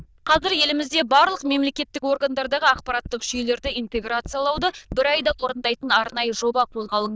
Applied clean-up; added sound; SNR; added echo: neural diffusion model UNIVERSE++.